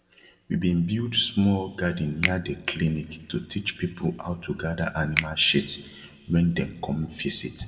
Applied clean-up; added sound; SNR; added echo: none; Finger snapping; 10 dB; reverberation time 1.2 s.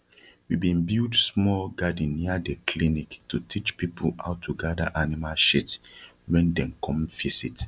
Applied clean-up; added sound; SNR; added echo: none; none; none; none.